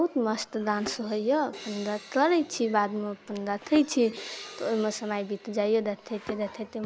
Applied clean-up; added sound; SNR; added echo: none; Thump, thud + Crash cymbal; 18 dB; none.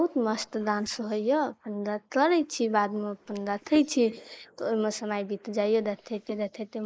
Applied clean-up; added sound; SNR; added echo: neural mask model Resemble Enhance denoiser.